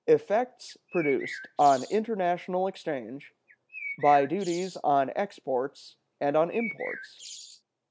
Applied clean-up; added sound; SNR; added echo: none; Bird; 13 dB; none.